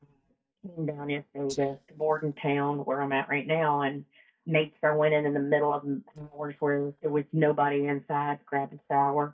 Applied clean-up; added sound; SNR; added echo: neural mask model DeepFilterNet 3.